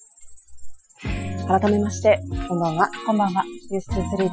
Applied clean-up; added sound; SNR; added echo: classical method Wiener filter.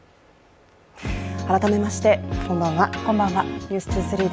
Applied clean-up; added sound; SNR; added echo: none; none; none; none.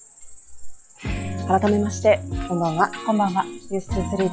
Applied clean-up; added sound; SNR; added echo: classical method log-MMSE.